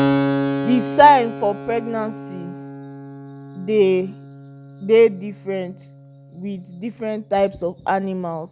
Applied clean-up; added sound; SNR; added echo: none; Keyboard (musical); 7 dB; none.